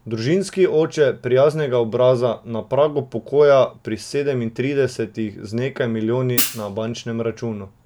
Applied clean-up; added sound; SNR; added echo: none; Hi-hat; 5 dB; none.